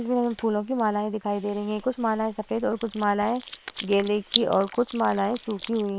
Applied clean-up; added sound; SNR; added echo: neural separator model SepFormer WHAM!.